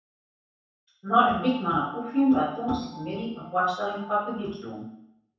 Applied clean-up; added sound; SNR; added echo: none; Piano; 17 dB; reverberation time 0.7 s.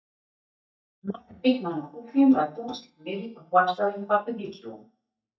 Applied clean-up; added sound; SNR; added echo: neural mask model DeepFilterNet 3.